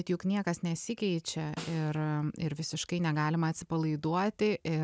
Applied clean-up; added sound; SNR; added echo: none; Snare drum; 18 dB; none.